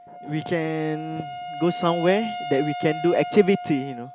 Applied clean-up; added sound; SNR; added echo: none; Wind instrument, woodwind instrument; 10 dB; none.